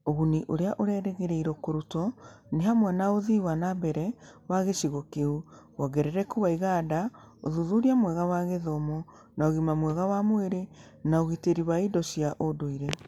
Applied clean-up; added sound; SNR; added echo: none; none; none; none.